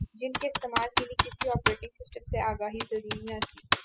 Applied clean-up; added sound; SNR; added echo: classical method spectral subtraction.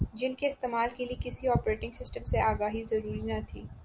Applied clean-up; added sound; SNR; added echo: none; none; none; none.